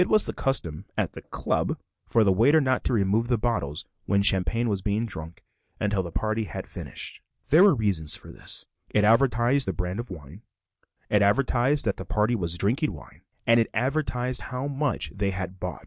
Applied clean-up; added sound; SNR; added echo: none; none; none; none.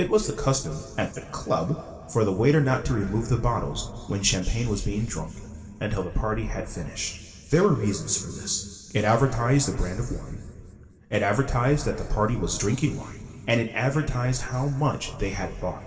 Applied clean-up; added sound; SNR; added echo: none; none; none; reverberation time 2.4 s.